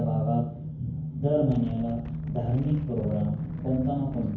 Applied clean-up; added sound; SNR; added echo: none; Wind; 16 dB; reverberation time 0.9 s.